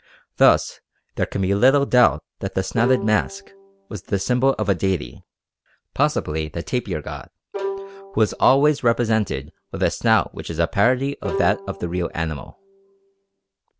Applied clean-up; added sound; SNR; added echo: none; Bowed string instrument; 12 dB; none.